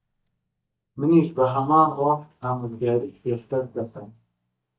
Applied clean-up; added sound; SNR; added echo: neural mask model DeepFilterNet 3.